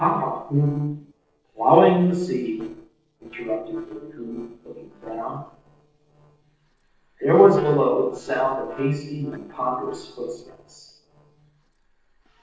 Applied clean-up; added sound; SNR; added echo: neural separator model SepFormer DNS4.